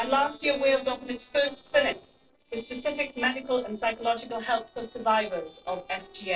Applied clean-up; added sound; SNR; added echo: neural separator model SepFormer DNS4.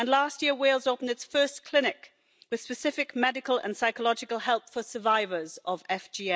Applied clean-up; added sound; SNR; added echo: none; none; none; none.